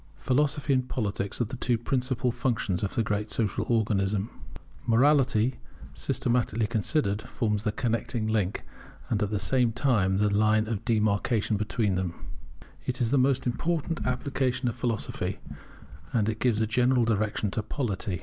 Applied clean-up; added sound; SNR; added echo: none; none; none; none.